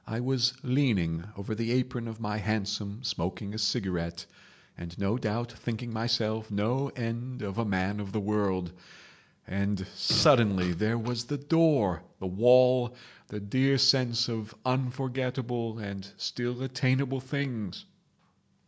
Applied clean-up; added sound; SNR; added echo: none; Fart; 10 dB; none.